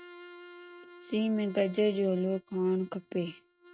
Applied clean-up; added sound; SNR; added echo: neural mask model RNNoise.